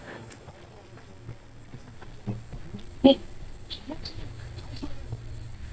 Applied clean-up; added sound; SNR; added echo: neural mask model DeepFilterNet 3.